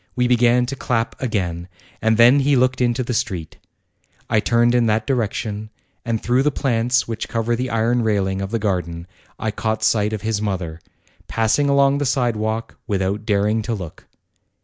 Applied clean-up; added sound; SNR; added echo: none; none; none; none.